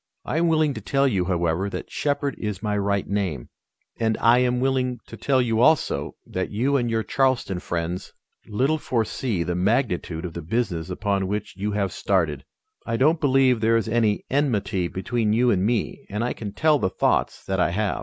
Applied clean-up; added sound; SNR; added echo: none; none; none; none.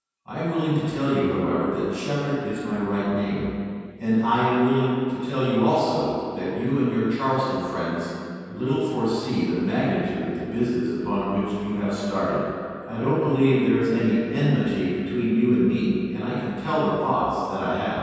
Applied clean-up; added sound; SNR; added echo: none; none; none; reverberation time 2.1 s.